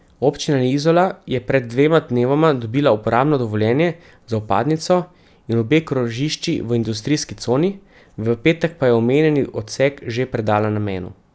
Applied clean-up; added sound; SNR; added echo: none; none; none; none.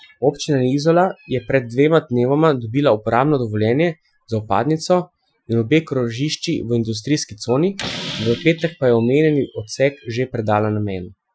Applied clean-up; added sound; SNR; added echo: classical method Wiener filter.